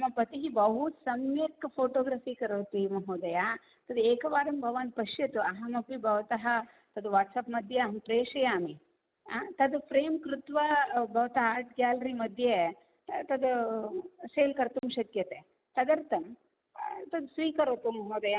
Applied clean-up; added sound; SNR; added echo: none; none; none; none.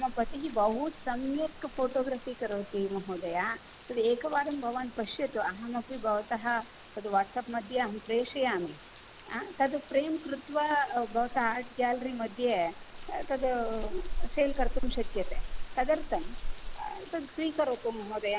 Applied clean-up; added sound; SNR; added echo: none; Rain; 5 dB; none.